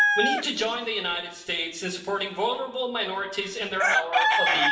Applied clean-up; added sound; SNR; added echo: none; Chicken, rooster; -2 dB; reverberation time 0.9 s.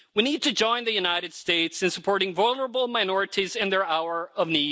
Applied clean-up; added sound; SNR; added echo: none; none; none; none.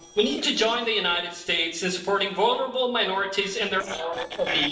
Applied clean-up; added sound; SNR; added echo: neural separator model SepFormer DNS4.